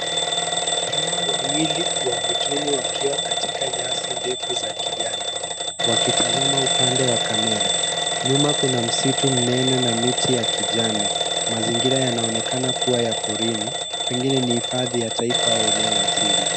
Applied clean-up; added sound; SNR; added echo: none; Alarm / Bell; -4 dB; none.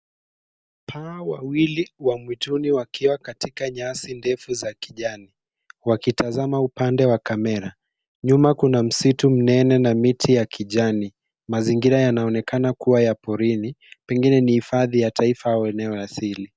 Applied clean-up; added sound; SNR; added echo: none; none; none; none.